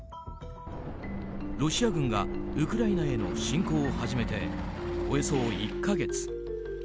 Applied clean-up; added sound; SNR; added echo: none; none; none; none.